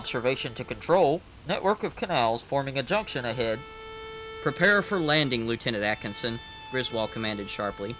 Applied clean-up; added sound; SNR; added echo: none; Water + Bowed string instrument; 16 dB; none.